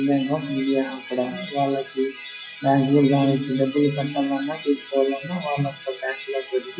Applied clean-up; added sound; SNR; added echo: classical method WPE with log-MMSE.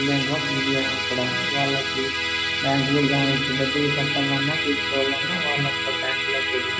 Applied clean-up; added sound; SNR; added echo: none; Musical instrument; -1 dB; reverberation time 1.1 s.